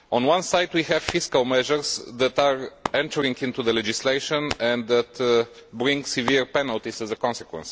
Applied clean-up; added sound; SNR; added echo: none; Hands; 16 dB; none.